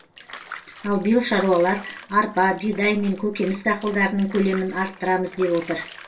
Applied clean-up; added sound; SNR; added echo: none; Bathtub (filling or washing); 18 dB; reverberation time 0.2 s.